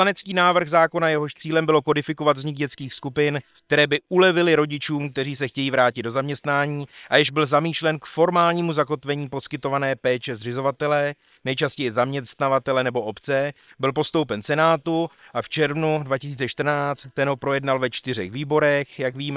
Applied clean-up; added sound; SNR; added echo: neural separator model SepFormer WHAM!.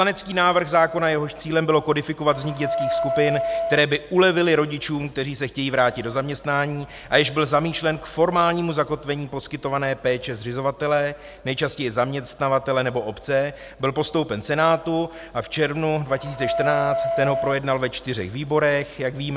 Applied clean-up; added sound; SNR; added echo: none; Wind instrument, woodwind instrument; 4 dB; none.